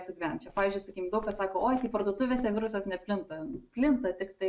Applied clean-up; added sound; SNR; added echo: none; Walk, footsteps; 18 dB; none.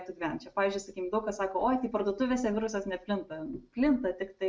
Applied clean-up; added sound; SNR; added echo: none; none; none; none.